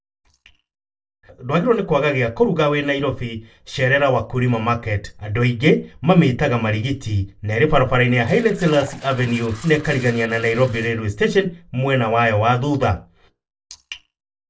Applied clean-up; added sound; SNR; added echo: neural separator model SepFormer DNS4.